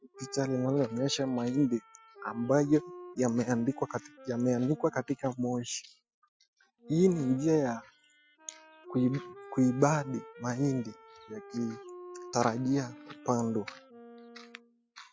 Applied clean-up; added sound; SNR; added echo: classical method spectral subtraction.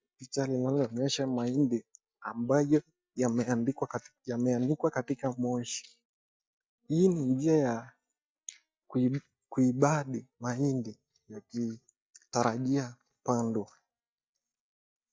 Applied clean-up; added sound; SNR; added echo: neural mask model DeepFilterNet 3.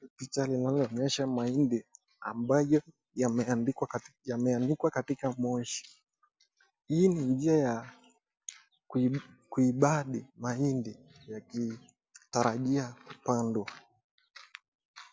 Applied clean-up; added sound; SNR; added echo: none; none; none; none.